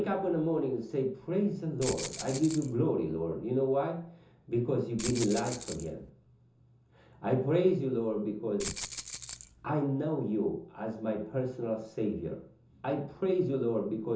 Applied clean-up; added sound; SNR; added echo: none; Rattle (instrument); 9 dB; reverberation time 0.6 s.